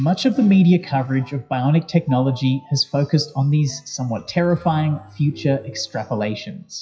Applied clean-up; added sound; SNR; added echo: classical method WPE with log-MMSE.